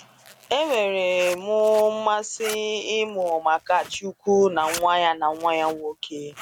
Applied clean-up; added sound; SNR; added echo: none; Zipper (clothing); 18 dB; none.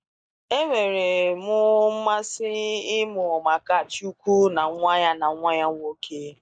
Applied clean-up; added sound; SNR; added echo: neural mask model DeepFilterNet 3.